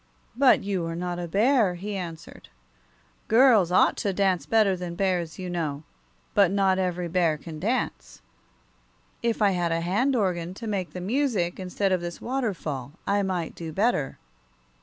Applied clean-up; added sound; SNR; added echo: none; none; none; none.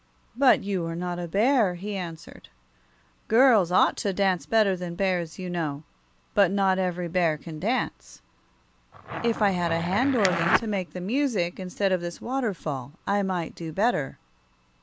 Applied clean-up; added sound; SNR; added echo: none; Zipper (clothing); 3 dB; none.